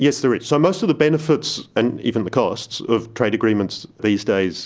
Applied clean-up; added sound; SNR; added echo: none; none; none; none.